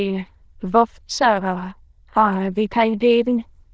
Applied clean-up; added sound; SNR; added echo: neural diffusion model UNIVERSE++.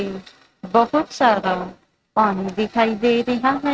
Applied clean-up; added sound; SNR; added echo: neural mask model RNNoise.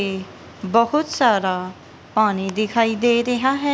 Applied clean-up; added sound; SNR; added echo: none; none; none; none.